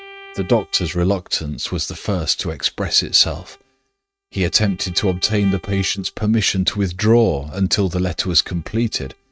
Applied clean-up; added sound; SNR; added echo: neural mask model RNNoise.